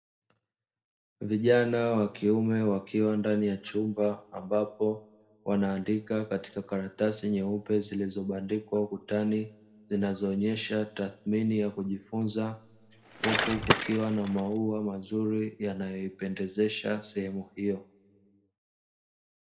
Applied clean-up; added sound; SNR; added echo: none; Bicycle; 0 dB; reverberation time 0.7 s.